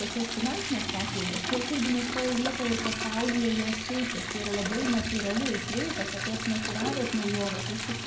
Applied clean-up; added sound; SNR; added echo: none; Liquid; 2 dB; reverberation time 0.6 s.